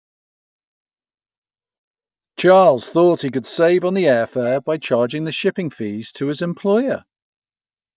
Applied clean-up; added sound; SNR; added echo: neural mask model DeepFilterNet 3.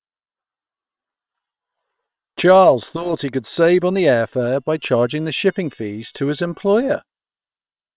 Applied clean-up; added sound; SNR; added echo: neural separator model SepFormer WHAM!.